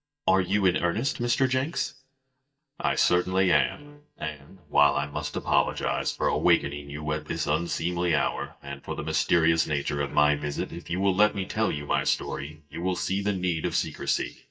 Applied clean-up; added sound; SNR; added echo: neural mask model DeepFilterNet 3.